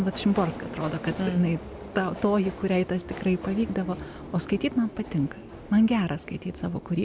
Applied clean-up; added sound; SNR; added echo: none; Subway, metro, underground; 13 dB; none.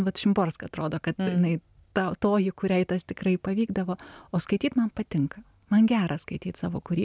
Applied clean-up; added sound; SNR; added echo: none; none; none; none.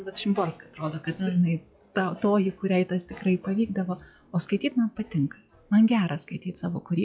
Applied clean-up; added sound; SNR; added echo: classical method log-MMSE.